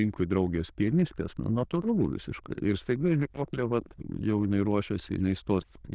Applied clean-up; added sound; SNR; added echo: neural diffusion model UNIVERSE++.